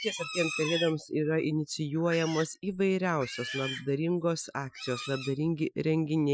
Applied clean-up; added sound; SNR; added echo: classical method Wiener filter.